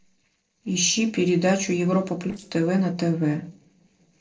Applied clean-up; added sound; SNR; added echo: neural separator model SepFormer DNS4.